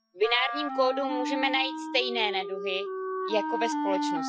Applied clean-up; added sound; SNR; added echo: classical method Wiener filter.